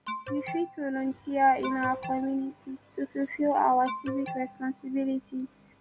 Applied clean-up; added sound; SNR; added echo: none; Alarm; 11 dB; none.